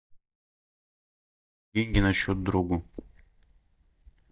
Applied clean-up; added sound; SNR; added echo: neural mask model DeepFilterNet 3.